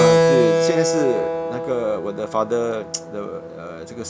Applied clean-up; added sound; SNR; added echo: none; Keyboard (musical); -4 dB; none.